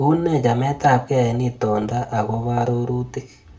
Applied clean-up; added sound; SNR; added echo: none; none; none; reverberation time 0.3 s.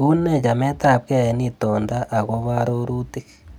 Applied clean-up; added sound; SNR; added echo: none; none; none; none.